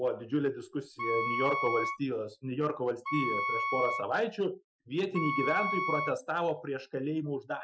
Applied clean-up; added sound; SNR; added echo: classical method Wiener filter.